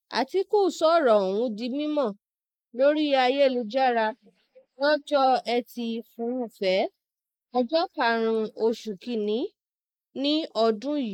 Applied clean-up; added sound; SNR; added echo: neural mask model Resemble Enhance denoiser.